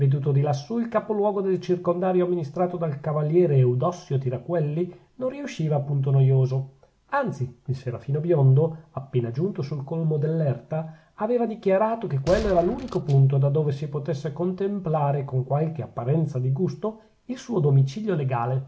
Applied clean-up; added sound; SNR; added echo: none; Gunshot, gunfire; 13 dB; none.